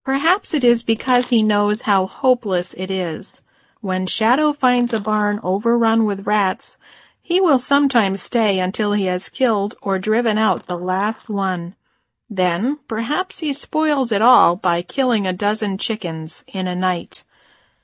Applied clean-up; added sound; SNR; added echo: neural mask model DeepFilterNet 3.